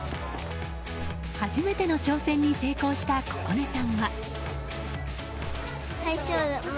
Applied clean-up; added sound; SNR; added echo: none; Crushing; 14 dB; none.